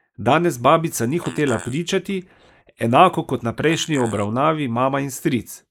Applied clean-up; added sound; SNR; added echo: neural mask model Resemble Enhance denoiser.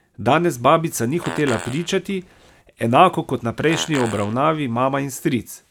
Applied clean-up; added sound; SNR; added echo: none; Fart; 16 dB; none.